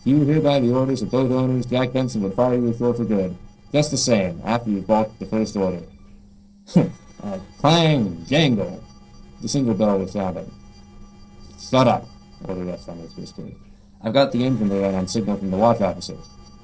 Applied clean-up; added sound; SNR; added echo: neural separator model SepFormer DNS4.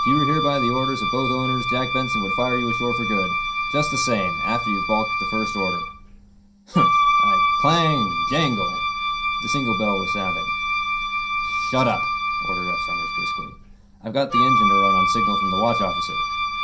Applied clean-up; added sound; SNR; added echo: none; Wind instrument, woodwind instrument; -4 dB; reverberation time 0.3 s.